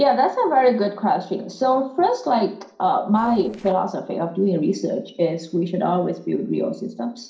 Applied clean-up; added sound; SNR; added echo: neural separator model SepFormer DNS4.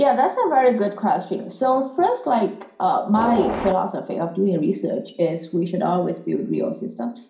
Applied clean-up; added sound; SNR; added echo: none; Train; 4 dB; reverberation time 0.5 s.